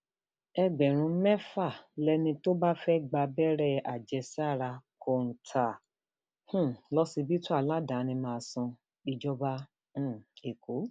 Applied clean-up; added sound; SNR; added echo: none; none; none; none.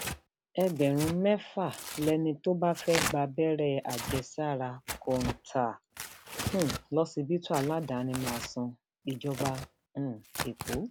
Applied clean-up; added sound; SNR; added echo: none; Tearing; 9 dB; none.